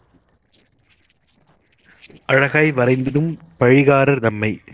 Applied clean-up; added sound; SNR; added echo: neural separator model SepFormer DNS4.